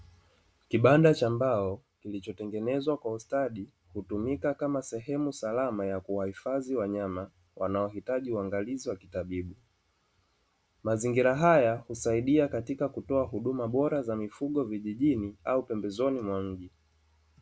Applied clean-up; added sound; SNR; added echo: none; none; none; none.